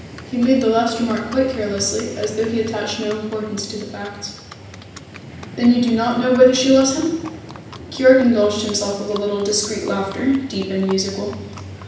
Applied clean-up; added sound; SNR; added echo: none; Livestock, farm animals, working animals; 16 dB; reverberation time 0.9 s.